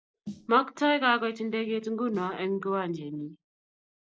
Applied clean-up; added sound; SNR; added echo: neural separator model SepFormer DNS4.